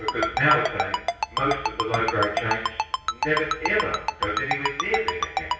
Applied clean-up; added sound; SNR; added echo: none; Ringtone; 2 dB; reverberation time 0.6 s.